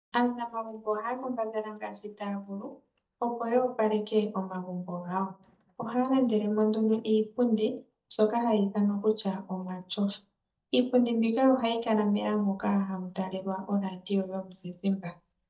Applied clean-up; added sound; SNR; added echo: neural mask model DeepFilterNet 3.